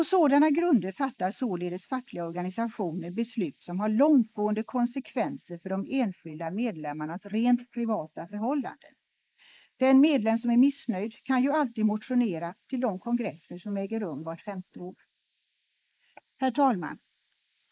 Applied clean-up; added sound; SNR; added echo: neural mask model Resemble Enhance denoiser.